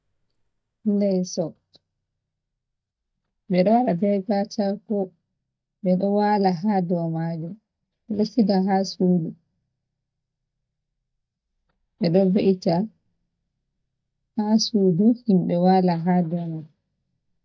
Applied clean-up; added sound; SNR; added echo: neural mask model DeepFilterNet 3.